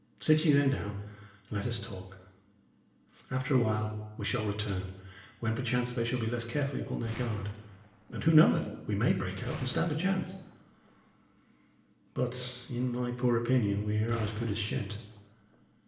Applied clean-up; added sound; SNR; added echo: none; Explosion; 17 dB; reverberation time 0.9 s.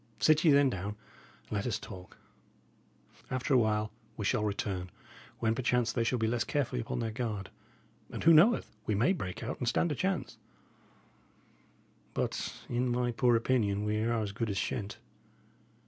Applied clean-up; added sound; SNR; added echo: none; none; none; none.